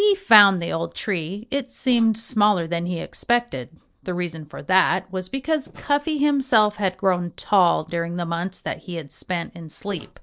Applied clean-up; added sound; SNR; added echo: neural separator model SepFormer DNS4.